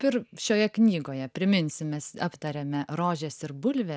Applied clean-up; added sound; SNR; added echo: none; none; none; none.